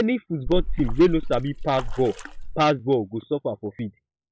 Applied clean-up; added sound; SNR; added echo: classical method log-MMSE.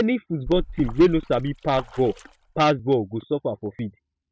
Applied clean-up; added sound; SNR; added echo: neural mask model RNNoise.